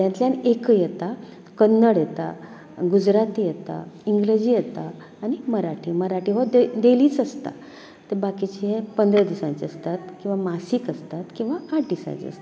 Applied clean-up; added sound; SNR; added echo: none; none; none; none.